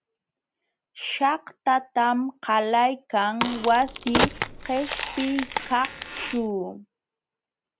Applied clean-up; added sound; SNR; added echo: none; Crack; 4 dB; none.